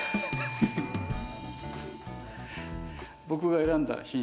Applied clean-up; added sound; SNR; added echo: none; Bell / Doorbell; 11 dB; none.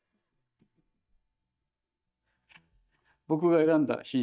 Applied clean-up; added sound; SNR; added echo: neural mask model DeepFilterNet 3.